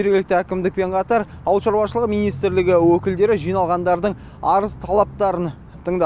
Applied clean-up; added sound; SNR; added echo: none; none; none; none.